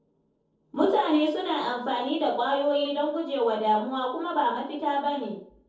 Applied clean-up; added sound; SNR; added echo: neural separator model SepFormer DNS4.